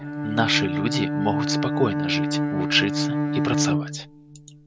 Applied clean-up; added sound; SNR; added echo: none; Bowed string instrument; -2 dB; none.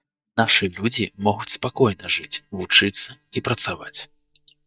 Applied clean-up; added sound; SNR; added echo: neural mask model DeepFilterNet 3.